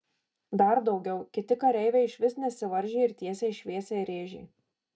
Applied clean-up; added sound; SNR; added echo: none; none; none; none.